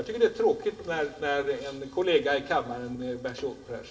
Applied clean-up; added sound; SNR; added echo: none; none; none; reverberation time 0.8 s.